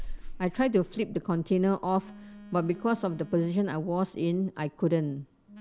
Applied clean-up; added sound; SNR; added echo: none; Telephone; 15 dB; none.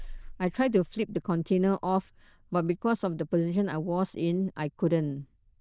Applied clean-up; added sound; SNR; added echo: neural diffusion model UNIVERSE++.